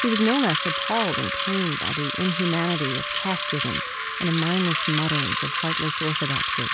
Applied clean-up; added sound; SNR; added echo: none; Bicycle; -3 dB; none.